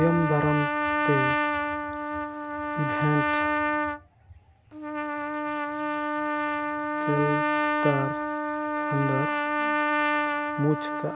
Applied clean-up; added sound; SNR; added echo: none; Trumpet; -4 dB; none.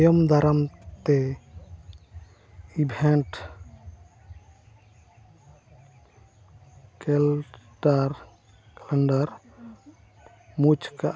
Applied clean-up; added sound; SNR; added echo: none; none; none; none.